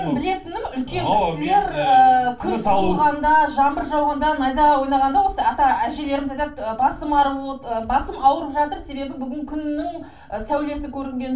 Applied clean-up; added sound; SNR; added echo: none; none; none; reverberation time 0.3 s.